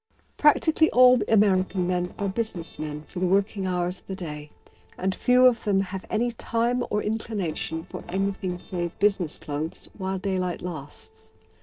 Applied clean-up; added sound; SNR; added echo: neural separator model SepFormer DNS4.